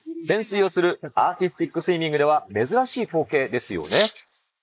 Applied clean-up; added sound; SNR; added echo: neural mask model Resemble Enhance denoiser.